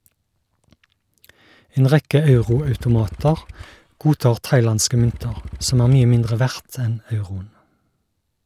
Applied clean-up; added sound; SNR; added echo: none; Motorcycle / Engine; 15 dB; none.